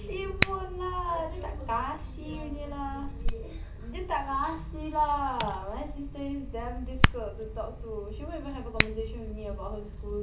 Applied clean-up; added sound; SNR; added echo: none; Hands; 1 dB; reverberation time 0.2 s.